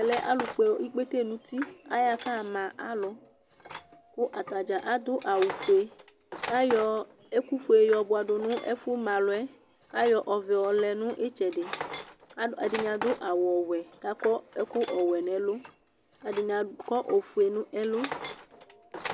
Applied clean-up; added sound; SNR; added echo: none; Tools; 14 dB; none.